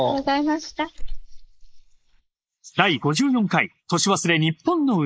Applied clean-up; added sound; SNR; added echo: neural mask model Resemble Enhance denoiser.